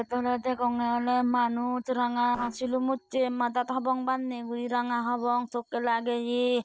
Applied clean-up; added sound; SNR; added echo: neural separator model SepFormer DNS4.